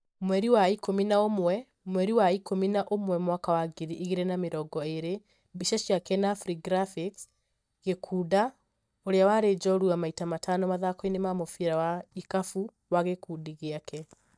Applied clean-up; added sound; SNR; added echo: neural mask model DeepFilterNet 3.